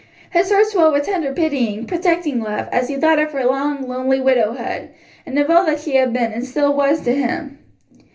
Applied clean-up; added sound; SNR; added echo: none; none; none; reverberation time 0.3 s.